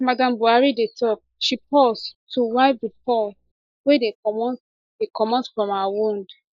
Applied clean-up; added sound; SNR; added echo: neural mask model Resemble Enhance denoiser.